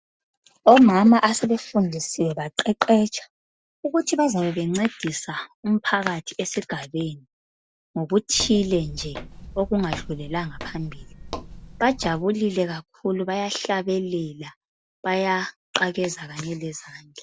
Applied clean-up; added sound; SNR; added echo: none; Walk, footsteps; 13 dB; none.